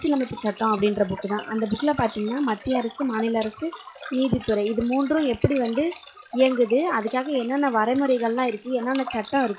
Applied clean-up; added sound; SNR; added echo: classical method log-MMSE.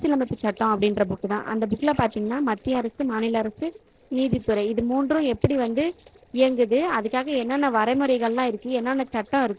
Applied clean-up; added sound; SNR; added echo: neural separator model SepFormer DNS4.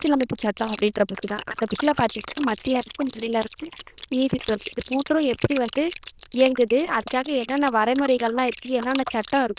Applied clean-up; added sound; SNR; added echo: neural diffusion model UNIVERSE++.